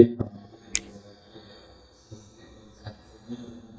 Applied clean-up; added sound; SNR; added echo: neural mask model DeepFilterNet 3.